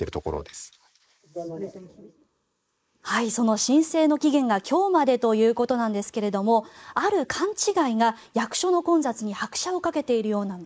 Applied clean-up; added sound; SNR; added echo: neural mask model Resemble Enhance denoiser.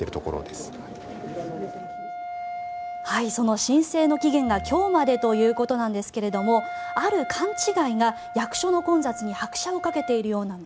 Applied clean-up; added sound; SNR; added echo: none; Wind instrument, woodwind instrument; 11 dB; none.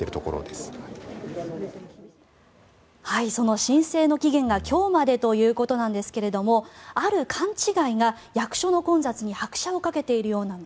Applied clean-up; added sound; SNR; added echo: none; none; none; none.